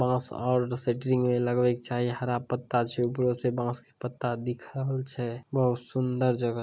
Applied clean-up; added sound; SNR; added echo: none; none; none; none.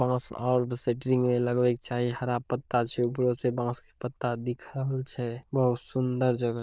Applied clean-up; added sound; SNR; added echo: neural diffusion model UNIVERSE++.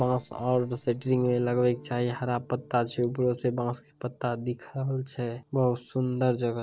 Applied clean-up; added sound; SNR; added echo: neural separator model SepFormer DNS4.